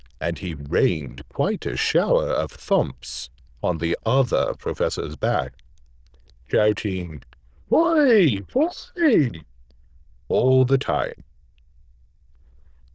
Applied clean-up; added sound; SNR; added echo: neural diffusion model UNIVERSE++.